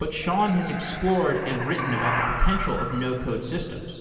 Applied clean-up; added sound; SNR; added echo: none; Animal; 6 dB; reverberation time 2.6 s.